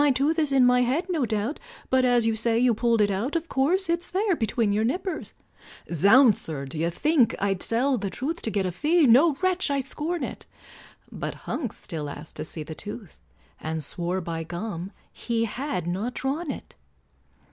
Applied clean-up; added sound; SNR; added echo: none; none; none; none.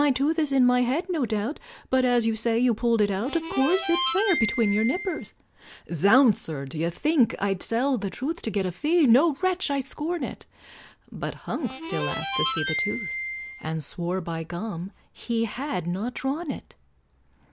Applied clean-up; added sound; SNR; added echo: none; Harmonica; 4 dB; none.